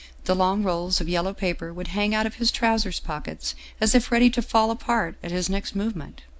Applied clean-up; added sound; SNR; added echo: none; none; none; none.